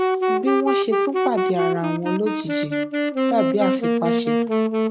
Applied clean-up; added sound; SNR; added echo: none; Wind instrument, woodwind instrument; -4 dB; none.